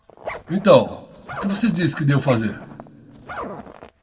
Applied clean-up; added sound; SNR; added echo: none; Zipper (clothing); 14 dB; reverberation time 1.1 s.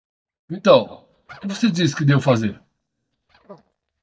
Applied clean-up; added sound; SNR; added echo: neural mask model DeepFilterNet 3.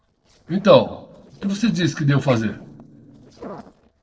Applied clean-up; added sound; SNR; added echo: neural separator model SepFormer DNS4.